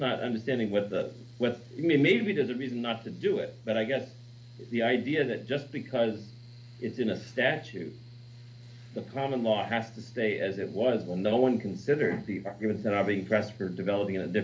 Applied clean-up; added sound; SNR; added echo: none; Mechanical fan; 18 dB; reverberation time 0.3 s.